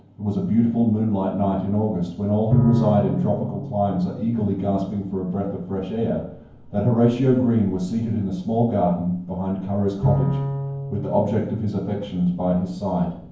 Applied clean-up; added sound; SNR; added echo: none; Bowed string instrument; 9 dB; reverberation time 0.9 s.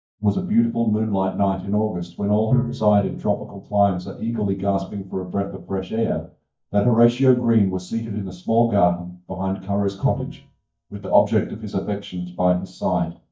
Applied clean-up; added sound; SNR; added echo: neural mask model DeepFilterNet 3.